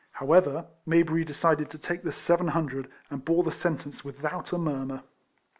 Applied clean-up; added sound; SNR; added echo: none; none; none; none.